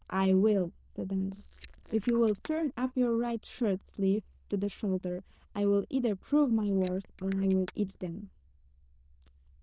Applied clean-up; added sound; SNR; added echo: neural diffusion model UNIVERSE++.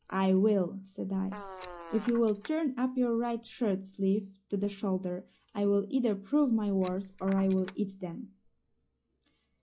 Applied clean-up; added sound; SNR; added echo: classical method log-MMSE.